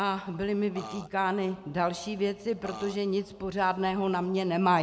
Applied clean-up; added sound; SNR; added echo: none; Burping, eructation; 12 dB; none.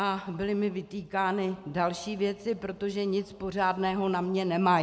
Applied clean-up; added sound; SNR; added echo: none; none; none; none.